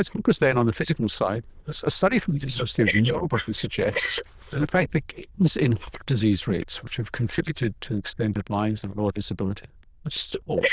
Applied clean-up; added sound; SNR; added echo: neural diffusion model UNIVERSE++.